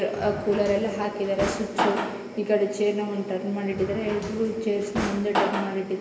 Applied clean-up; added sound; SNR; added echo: none; Drawer open or close; 5 dB; reverberation time 1.3 s.